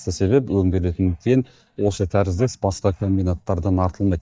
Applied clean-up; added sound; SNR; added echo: neural mask model DeepFilterNet 3.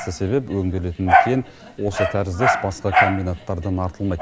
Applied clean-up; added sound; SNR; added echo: none; Dog; -1 dB; none.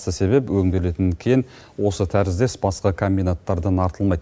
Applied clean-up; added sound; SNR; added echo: none; none; none; none.